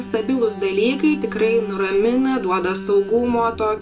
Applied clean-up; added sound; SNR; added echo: none; Alarm; 12 dB; reverberation time 0.3 s.